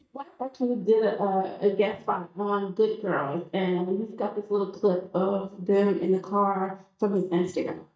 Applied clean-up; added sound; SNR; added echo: neural mask model DeepFilterNet 3.